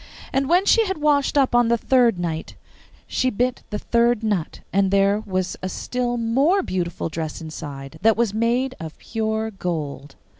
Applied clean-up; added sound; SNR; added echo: none; none; none; none.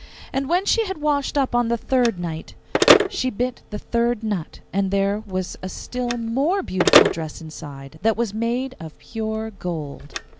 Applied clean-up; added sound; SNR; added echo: none; Telephone; 2 dB; none.